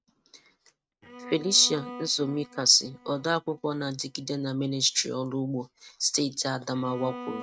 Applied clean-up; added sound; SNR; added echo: neural mask model RNNoise.